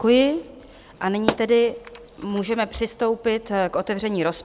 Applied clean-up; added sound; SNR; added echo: none; Explosion; 10 dB; none.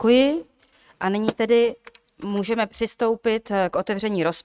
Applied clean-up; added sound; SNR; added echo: neural mask model RNNoise.